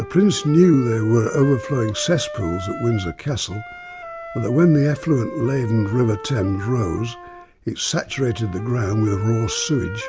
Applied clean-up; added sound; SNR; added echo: none; Wind instrument, woodwind instrument; 14 dB; none.